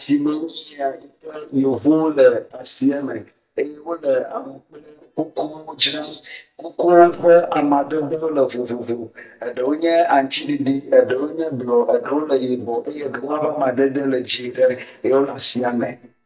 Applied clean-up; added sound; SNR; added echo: neural mask model DeepFilterNet 3.